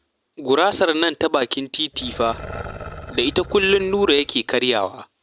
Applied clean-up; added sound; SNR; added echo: none; Growling; 17 dB; none.